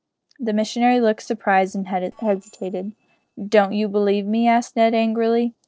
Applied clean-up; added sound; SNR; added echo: neural separator model SepFormer DNS4.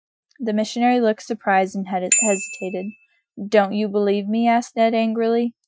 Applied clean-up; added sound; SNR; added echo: classical method Wiener filter.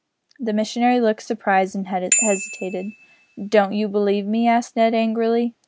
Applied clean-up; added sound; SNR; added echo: none; Bicycle bell; 7 dB; none.